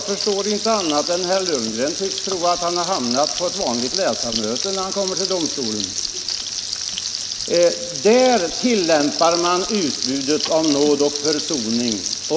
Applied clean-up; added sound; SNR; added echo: none; Frying (food); 5 dB; none.